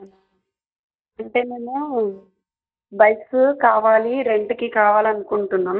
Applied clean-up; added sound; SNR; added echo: neural mask model DeepFilterNet 3.